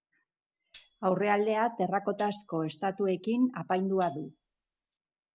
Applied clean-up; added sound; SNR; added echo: none; Tambourine; 13 dB; none.